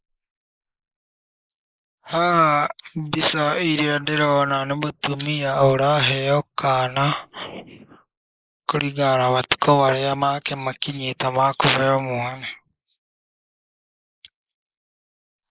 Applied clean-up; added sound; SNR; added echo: neural mask model Resemble Enhance denoiser.